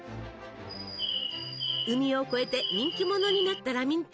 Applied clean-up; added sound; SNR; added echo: none; Bird; 3 dB; none.